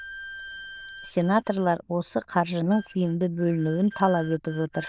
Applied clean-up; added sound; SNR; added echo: neural diffusion model UNIVERSE++.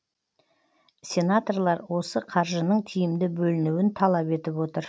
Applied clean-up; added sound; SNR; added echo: none; none; none; none.